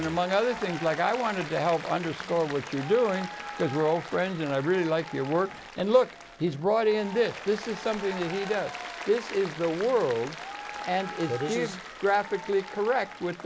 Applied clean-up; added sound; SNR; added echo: none; Applause; 12 dB; none.